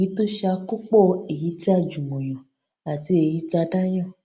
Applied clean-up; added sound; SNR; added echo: none; none; none; none.